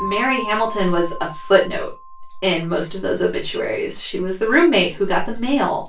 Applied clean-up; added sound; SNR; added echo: none; Keyboard (musical); 15 dB; reverberation time 0.2 s.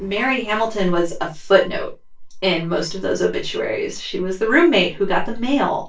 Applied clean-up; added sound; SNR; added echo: neural separator model SepFormer DNS4.